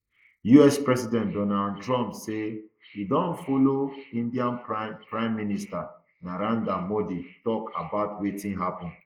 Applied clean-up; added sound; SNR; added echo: neural mask model Resemble Enhance denoiser.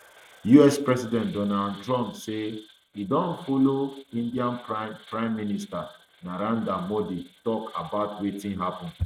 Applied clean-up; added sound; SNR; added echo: neural mask model RNNoise.